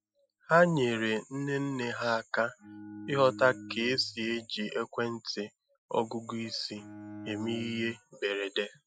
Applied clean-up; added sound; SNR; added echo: classical method Wiener filter.